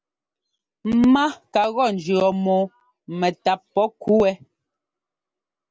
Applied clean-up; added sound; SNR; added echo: none; none; none; none.